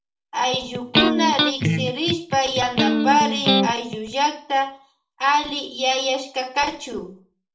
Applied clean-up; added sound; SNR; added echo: none; Electric guitar; -1 dB; reverberation time 0.4 s.